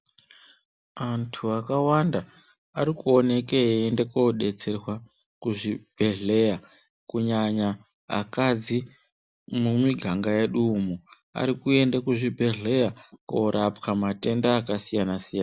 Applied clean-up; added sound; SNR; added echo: none; none; none; none.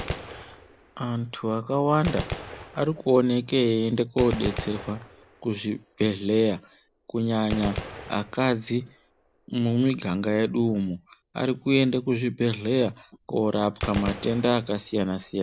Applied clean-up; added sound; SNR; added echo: none; Gunshot, gunfire; 13 dB; none.